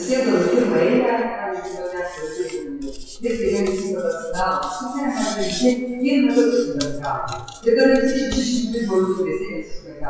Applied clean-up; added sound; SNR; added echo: classical method WPE with log-MMSE.